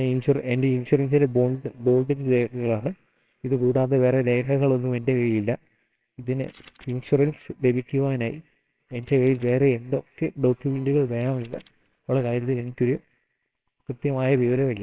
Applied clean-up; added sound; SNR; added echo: neural separator model SepFormer WHAMR!.